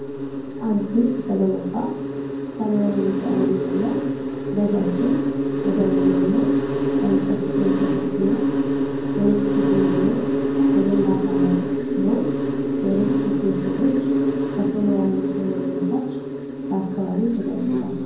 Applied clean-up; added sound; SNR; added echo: none; Insect; -2 dB; reverberation time 0.9 s.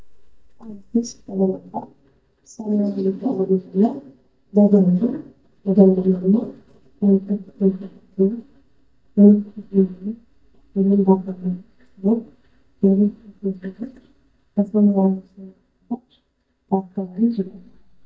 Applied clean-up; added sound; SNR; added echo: neural mask model DeepFilterNet 3.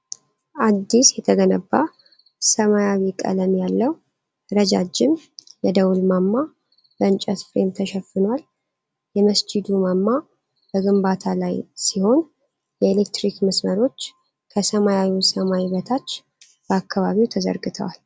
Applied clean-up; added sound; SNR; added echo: none; none; none; none.